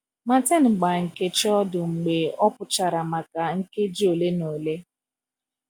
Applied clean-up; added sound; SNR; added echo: none; none; none; none.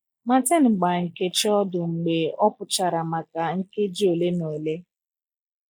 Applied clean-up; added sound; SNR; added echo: neural mask model Resemble Enhance denoiser.